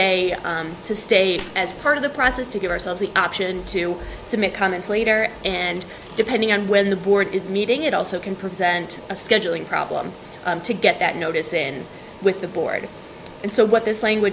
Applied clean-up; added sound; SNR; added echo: none; none; none; none.